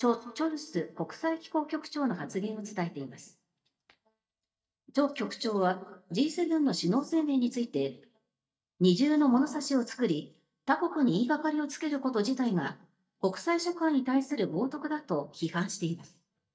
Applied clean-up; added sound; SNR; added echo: neural mask model DeepFilterNet 3.